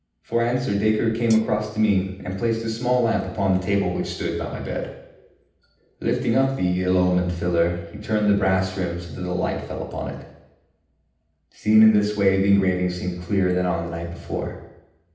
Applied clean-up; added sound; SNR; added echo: none; Hi-hat; 20 dB; reverberation time 0.9 s.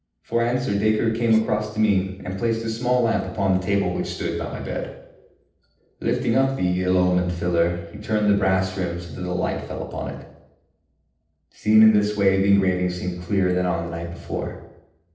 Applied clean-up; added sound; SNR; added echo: neural separator model SepFormer DNS4.